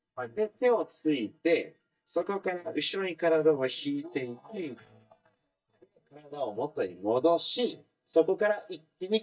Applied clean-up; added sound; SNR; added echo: neural mask model DeepFilterNet 3.